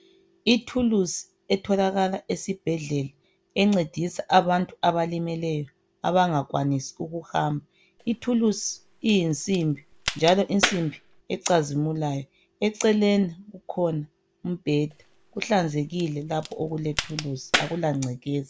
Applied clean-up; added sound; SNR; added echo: none; Crack; 9 dB; none.